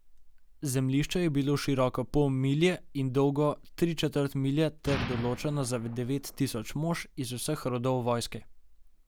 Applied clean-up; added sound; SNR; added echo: none; Explosion; 10 dB; none.